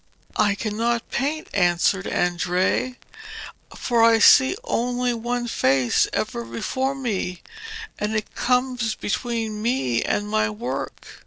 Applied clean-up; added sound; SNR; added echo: neural separator model SepFormer DNS4.